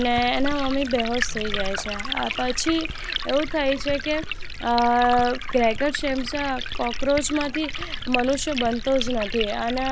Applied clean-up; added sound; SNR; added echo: none; Liquid; 4 dB; none.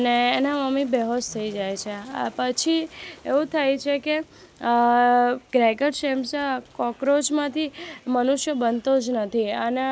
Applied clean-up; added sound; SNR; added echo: none; none; none; none.